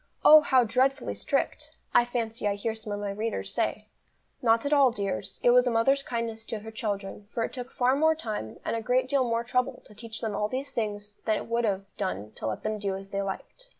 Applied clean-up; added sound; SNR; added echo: none; none; none; none.